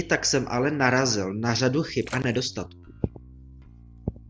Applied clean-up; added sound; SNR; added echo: none; Splash, splatter + Bass guitar; 19 dB; none.